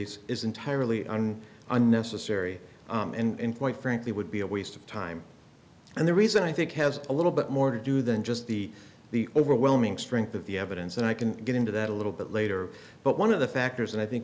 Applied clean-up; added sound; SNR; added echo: none; none; none; none.